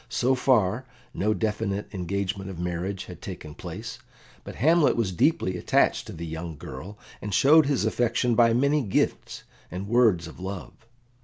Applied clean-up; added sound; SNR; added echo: none; none; none; none.